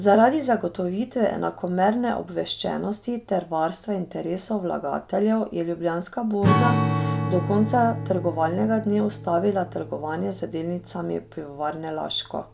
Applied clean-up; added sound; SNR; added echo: none; Strum; 6 dB; none.